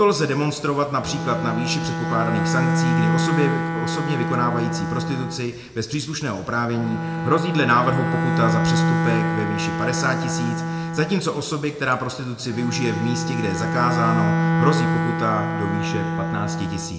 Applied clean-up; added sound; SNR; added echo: none; Bowed string instrument; 0 dB; reverberation time 1.4 s.